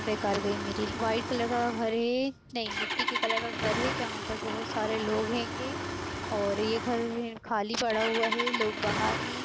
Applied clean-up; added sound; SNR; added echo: none; Engine starting; 3 dB; none.